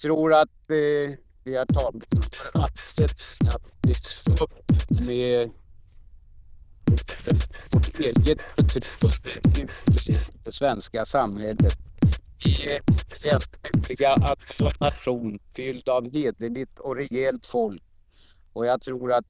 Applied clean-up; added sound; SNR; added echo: neural diffusion model UNIVERSE++.